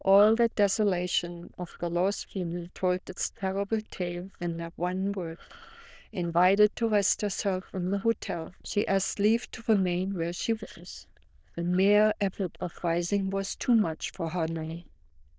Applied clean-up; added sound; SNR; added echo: neural diffusion model UNIVERSE++.